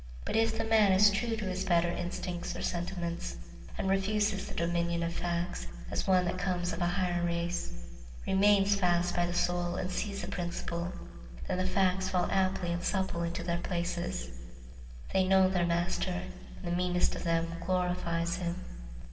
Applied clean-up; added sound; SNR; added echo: none; none; none; reverberation time 1.9 s.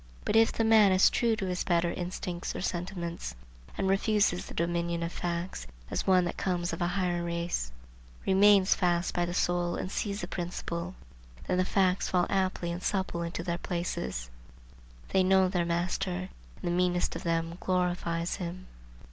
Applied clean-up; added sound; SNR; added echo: none; none; none; none.